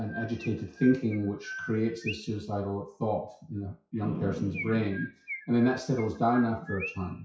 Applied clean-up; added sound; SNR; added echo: classical method WPE with log-MMSE.